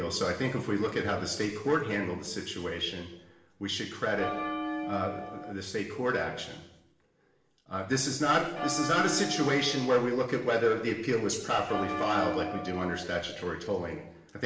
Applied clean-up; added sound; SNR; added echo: none; Bell; 4 dB; reverberation time 0.9 s.